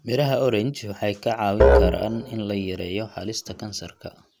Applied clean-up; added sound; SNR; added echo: none; Musical instrument; -3 dB; none.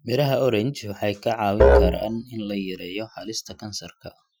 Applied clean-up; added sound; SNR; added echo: classical method Wiener filter.